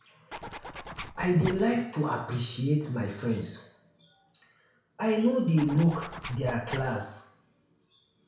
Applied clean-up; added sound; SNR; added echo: none; Zipper (clothing); 11 dB; reverberation time 0.6 s.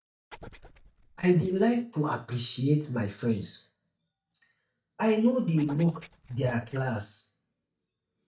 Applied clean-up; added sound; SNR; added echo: neural mask model DeepFilterNet 3.